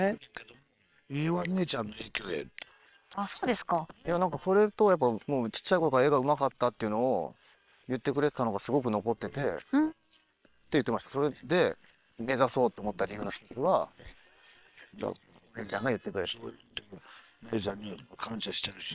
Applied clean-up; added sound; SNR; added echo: neural separator model SepFormer WHAM!.